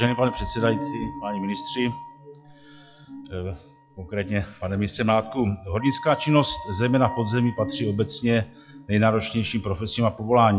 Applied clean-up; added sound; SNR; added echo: classical method log-MMSE.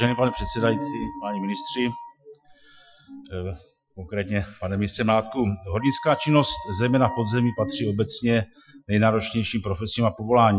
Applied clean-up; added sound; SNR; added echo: classical method Wiener filter.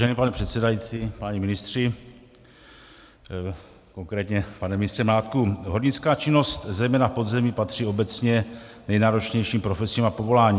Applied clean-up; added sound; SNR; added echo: none; none; none; none.